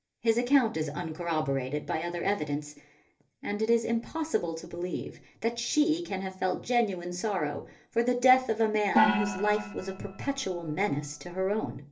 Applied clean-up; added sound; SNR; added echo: neural separator model SepFormer DNS4.